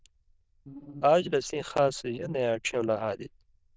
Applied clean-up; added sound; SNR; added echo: neural diffusion model UNIVERSE++.